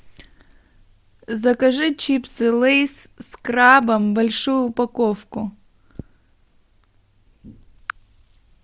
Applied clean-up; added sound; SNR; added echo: none; none; none; none.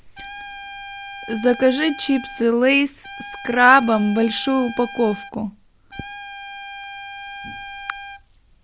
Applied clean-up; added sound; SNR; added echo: none; Trumpet; 14 dB; none.